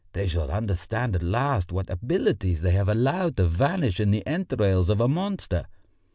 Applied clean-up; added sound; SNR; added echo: none; none; none; none.